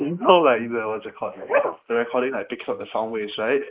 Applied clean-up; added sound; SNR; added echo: neural mask model Resemble Enhance denoiser.